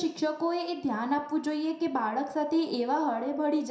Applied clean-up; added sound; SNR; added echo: none; none; none; reverberation time 0.7 s.